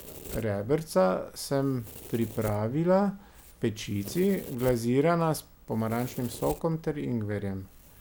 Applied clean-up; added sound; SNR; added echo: none; Domestic sounds, home sounds; 17 dB; none.